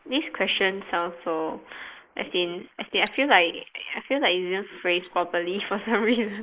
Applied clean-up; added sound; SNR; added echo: neural mask model Resemble Enhance denoiser.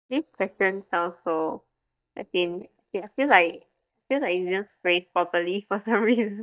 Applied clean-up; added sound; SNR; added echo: neural mask model DeepFilterNet 3.